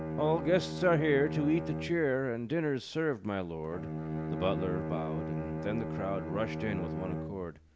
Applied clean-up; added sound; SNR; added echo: none; Bowed string instrument; 5 dB; none.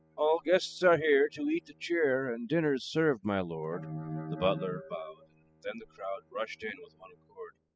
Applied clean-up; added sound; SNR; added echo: classical method spectral subtraction.